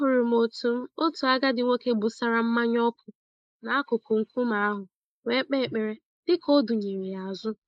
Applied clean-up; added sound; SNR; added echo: neural mask model Resemble Enhance denoiser.